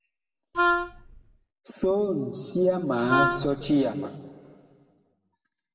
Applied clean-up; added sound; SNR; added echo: none; Wind instrument, woodwind instrument; -2 dB; reverberation time 1.7 s.